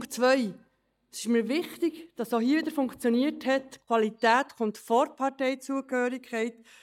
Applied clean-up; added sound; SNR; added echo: neural mask model DeepFilterNet 3.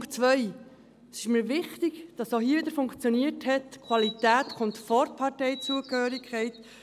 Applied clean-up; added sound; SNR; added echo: none; Bird vocalization, bird call, bird song; 13 dB; none.